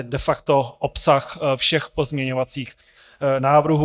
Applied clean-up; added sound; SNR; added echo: neural mask model DeepFilterNet 3.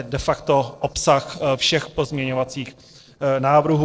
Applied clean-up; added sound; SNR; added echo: neural separator model SepFormer DNS4.